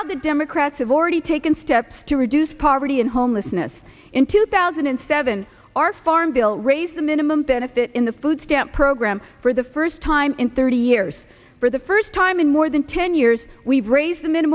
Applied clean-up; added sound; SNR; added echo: none; none; none; none.